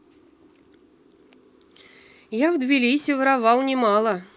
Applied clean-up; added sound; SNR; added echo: none; none; none; none.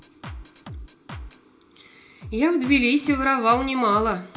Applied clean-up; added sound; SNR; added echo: none; Drum kit; 17 dB; reverberation time 0.5 s.